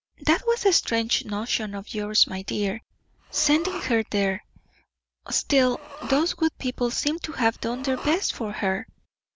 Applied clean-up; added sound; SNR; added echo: none; Respiratory sounds; 16 dB; none.